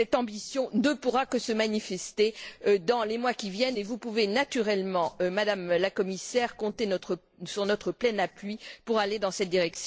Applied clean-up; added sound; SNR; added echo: neural separator model SepFormer DNS4.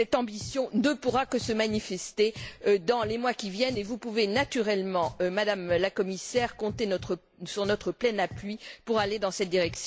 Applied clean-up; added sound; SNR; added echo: none; Drum; 18 dB; none.